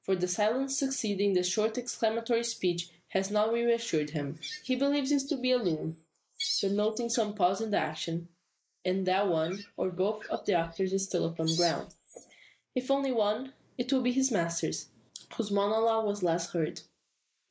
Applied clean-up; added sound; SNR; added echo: neural mask model Resemble Enhance denoiser.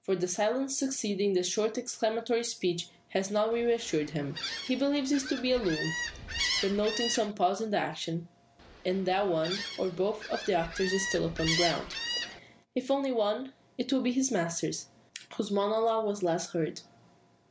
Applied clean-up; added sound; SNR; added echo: none; Gull, seagull; 6 dB; none.